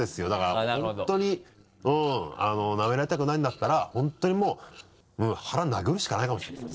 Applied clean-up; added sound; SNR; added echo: neural separator model SepFormer DNS4.